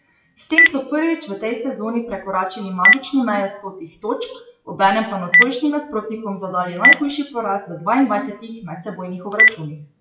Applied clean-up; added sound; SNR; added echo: classical method WPE with log-MMSE.